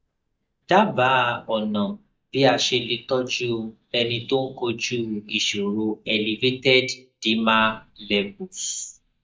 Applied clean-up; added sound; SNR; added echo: neural mask model DeepFilterNet 3.